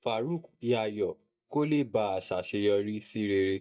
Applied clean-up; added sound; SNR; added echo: neural mask model DeepFilterNet 3.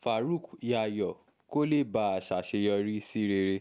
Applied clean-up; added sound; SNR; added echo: none; none; none; none.